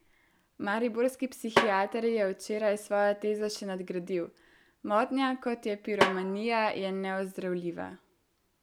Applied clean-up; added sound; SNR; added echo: none; Snare drum; 2 dB; none.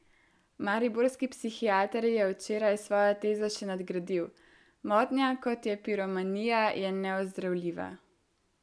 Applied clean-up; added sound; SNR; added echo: none; none; none; none.